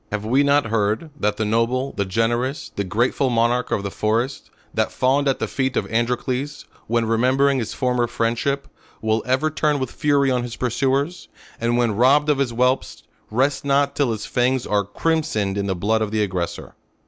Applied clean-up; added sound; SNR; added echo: none; none; none; none.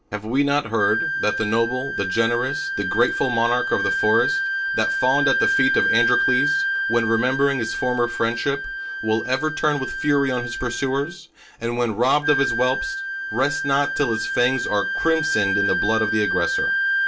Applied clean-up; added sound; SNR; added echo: none; Wind instrument, woodwind instrument; 1 dB; reverberation time 0.2 s.